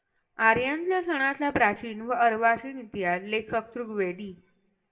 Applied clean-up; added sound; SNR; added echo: none; none; none; reverberation time 0.3 s.